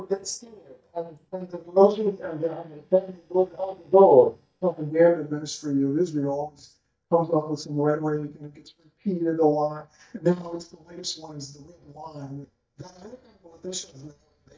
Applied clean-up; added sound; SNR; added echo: neural mask model DeepFilterNet 3.